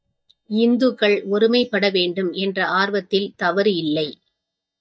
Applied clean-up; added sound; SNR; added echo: neural mask model DeepFilterNet 3.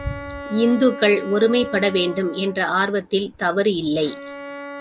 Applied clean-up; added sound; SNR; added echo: none; Bowed string instrument; 14 dB; none.